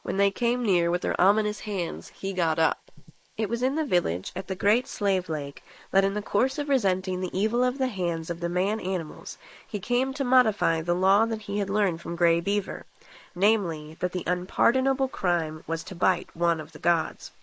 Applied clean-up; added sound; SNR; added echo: neural mask model Resemble Enhance denoiser.